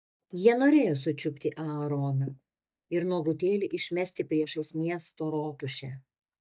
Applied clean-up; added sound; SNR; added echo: neural mask model DeepFilterNet 3.